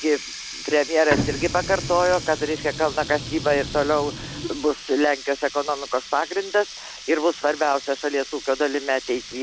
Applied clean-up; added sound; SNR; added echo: none; Water tap, faucet + Printer; 10 dB; none.